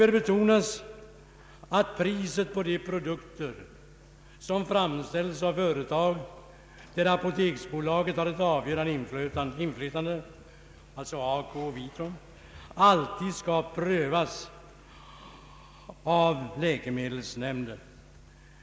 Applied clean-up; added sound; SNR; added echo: none; none; none; none.